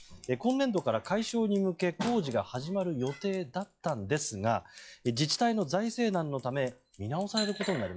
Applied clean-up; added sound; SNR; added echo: classical method log-MMSE.